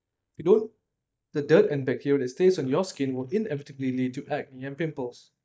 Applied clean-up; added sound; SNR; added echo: neural mask model DeepFilterNet 3.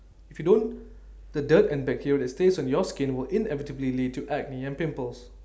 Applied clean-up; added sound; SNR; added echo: none; none; none; none.